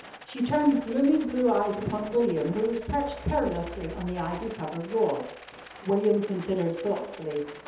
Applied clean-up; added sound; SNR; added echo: none; Rattle; 19 dB; reverberation time 0.8 s.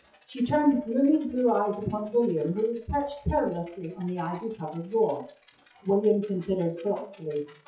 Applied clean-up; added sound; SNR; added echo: classical method WPE with log-MMSE.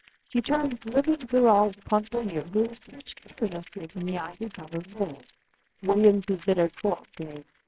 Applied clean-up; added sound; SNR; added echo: neural separator model SepFormer WHAMR!.